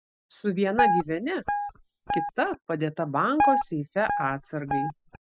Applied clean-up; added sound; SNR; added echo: classical method spectral subtraction.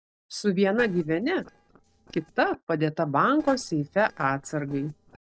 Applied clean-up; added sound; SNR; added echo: neural separator model SepFormer DNS4.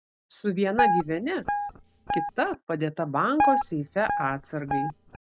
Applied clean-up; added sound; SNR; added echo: none; Guitar; -1 dB; none.